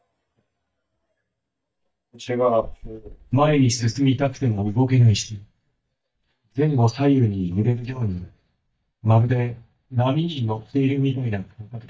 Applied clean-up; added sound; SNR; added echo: neural mask model DeepFilterNet 3.